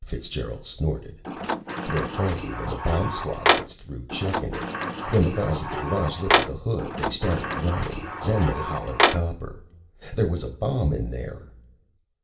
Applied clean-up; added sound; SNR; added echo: none; Sliding door; -1 dB; reverberation time 0.6 s.